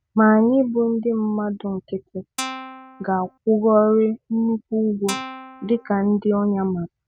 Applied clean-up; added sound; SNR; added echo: none; Guitar; 12 dB; none.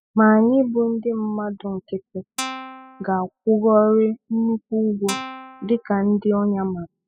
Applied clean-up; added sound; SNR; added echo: classical method spectral subtraction.